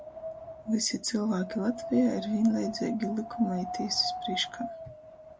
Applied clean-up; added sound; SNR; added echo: none; Wind; 10 dB; none.